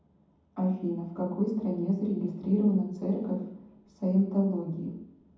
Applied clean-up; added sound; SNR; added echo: none; none; none; reverberation time 1.2 s.